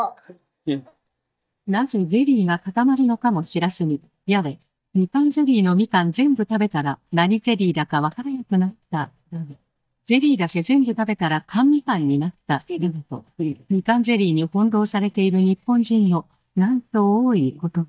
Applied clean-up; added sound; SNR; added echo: neural mask model DeepFilterNet 3.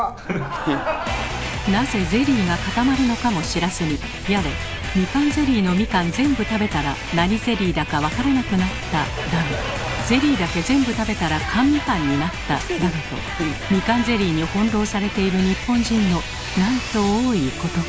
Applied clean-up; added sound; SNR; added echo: none; Walk, footsteps; 17 dB; none.